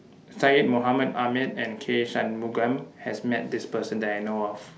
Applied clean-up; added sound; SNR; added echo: none; none; none; none.